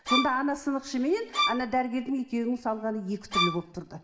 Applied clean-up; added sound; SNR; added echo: none; Bowed string instrument; 1 dB; reverberation time 1.3 s.